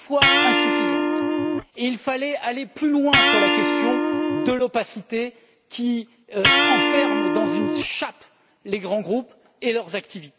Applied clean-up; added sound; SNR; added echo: none; Electric guitar; -4 dB; none.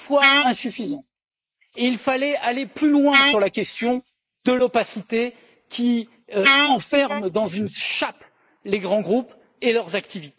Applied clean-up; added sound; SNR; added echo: neural mask model Resemble Enhance denoiser.